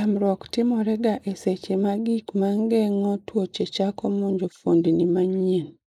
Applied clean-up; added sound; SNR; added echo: neural mask model Resemble Enhance denoiser.